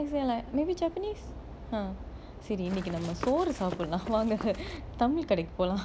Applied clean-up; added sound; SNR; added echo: none; Run; 12 dB; none.